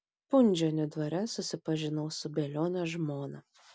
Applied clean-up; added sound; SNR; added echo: none; none; none; none.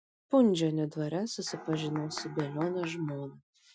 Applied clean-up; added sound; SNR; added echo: classical method Wiener filter.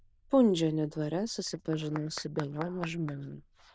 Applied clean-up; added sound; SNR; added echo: neural diffusion model UNIVERSE++.